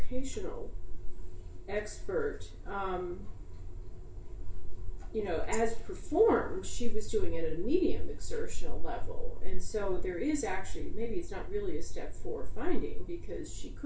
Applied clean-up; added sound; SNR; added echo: none; none; none; reverberation time 0.3 s.